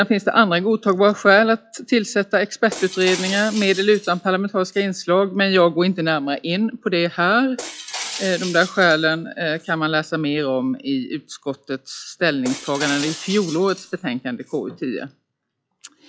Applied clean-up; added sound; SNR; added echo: classical method log-MMSE.